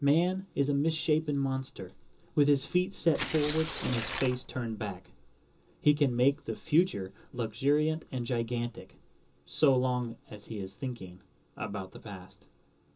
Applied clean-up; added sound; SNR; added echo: none; Tearing; 5 dB; reverberation time 0.2 s.